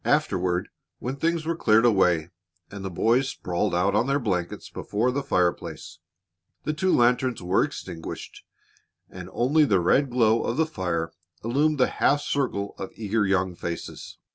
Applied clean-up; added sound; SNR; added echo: none; none; none; none.